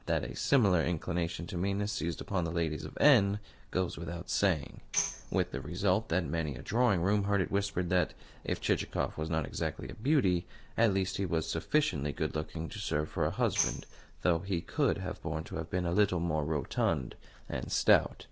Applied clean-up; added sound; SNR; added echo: none; Tambourine; 9 dB; none.